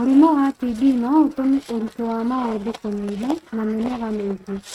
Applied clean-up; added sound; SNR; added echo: neural mask model RNNoise.